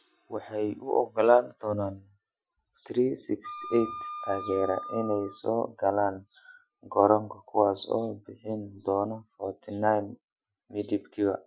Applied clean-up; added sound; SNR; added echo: classical method Wiener filter.